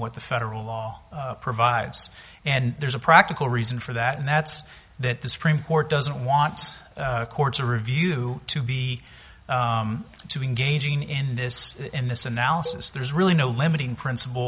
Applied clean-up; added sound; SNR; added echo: none; Cowbell; 18 dB; none.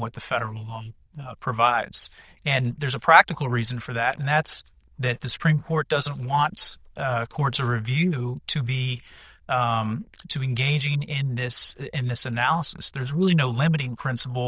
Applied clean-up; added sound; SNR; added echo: neural diffusion model UNIVERSE++.